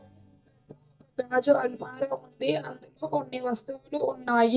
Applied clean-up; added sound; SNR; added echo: neural mask model DeepFilterNet 3.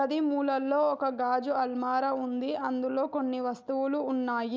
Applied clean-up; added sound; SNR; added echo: none; none; none; none.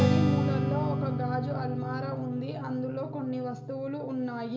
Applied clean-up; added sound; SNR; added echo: none; Strum; -3 dB; reverberation time 0.6 s.